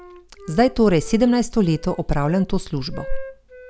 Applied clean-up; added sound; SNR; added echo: none; Wind instrument, woodwind instrument; 20 dB; none.